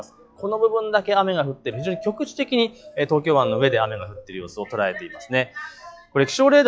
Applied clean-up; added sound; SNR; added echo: classical method log-MMSE.